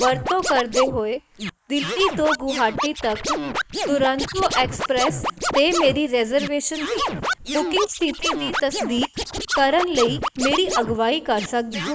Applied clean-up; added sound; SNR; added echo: neural mask model Resemble Enhance denoiser.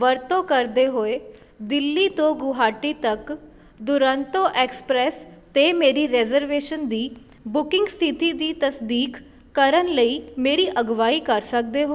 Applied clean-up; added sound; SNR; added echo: none; none; none; none.